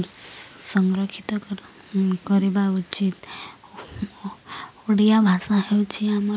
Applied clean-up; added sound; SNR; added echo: none; none; none; none.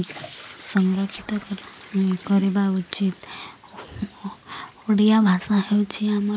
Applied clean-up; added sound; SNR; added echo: neural mask model Resemble Enhance denoiser.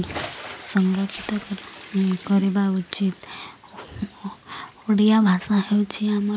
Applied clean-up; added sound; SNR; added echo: none; Bathtub (filling or washing) / Splash, splatter; 19 dB; none.